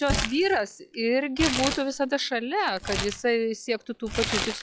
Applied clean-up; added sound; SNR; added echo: classical method log-MMSE.